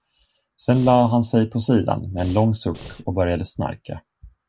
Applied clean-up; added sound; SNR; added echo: none; Breathing; 18 dB; none.